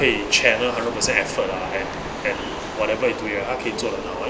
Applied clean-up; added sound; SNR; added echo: none; none; none; none.